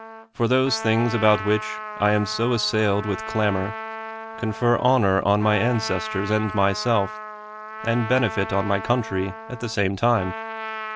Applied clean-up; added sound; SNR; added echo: none; Trumpet; 11 dB; none.